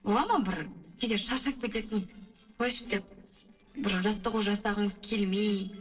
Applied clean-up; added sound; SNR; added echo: neural separator model SepFormer DNS4.